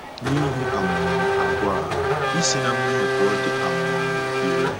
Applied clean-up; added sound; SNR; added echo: none; Race car, auto racing / Accelerating, revving, vroom; -4 dB; none.